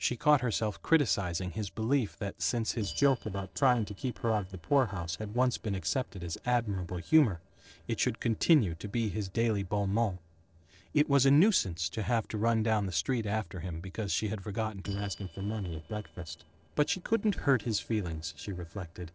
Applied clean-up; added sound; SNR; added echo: neural separator model SepFormer DNS4.